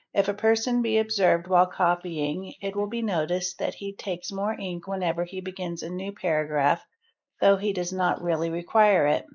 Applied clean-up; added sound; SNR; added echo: neural mask model Resemble Enhance denoiser.